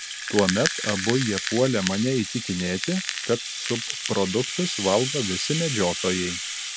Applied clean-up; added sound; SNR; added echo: none; Rattle (instrument); 4 dB; none.